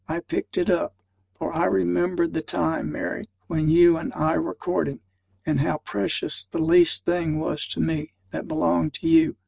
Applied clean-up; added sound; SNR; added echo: none; none; none; none.